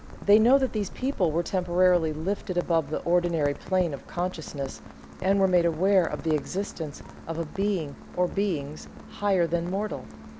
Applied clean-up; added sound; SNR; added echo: none; Rain; 14 dB; none.